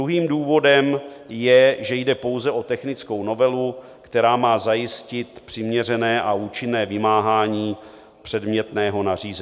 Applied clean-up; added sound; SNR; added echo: none; none; none; none.